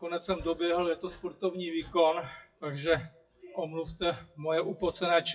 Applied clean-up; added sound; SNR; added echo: classical method WPE with log-MMSE.